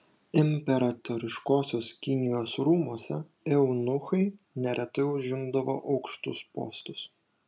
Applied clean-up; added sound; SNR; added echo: none; none; none; none.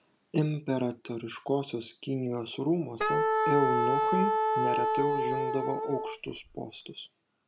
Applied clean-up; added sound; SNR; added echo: none; Wind instrument, woodwind instrument; -4 dB; none.